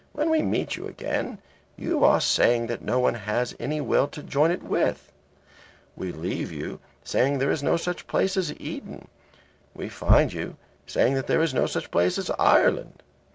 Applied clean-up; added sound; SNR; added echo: none; none; none; none.